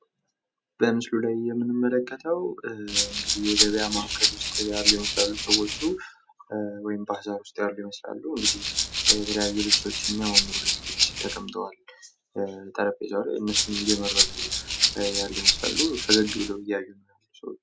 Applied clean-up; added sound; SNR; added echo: none; Rattle (instrument); -4 dB; none.